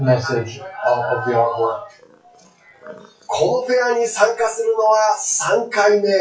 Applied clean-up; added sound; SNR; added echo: classical method WPE with log-MMSE.